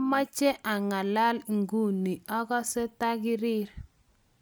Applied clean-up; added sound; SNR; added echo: none; none; none; none.